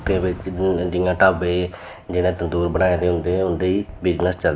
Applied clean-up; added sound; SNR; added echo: none; Fireworks; 16 dB; none.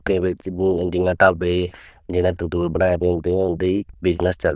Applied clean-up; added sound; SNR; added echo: neural diffusion model UNIVERSE++.